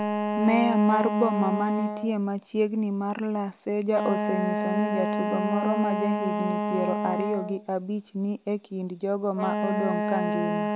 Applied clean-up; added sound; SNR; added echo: none; Wind instrument, woodwind instrument; 2 dB; none.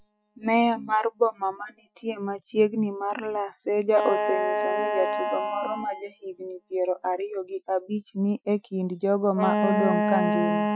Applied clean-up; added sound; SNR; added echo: classical method Wiener filter.